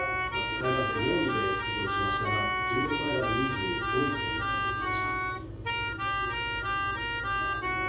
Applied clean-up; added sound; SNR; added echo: none; Keyboard (musical); -3 dB; reverberation time 0.6 s.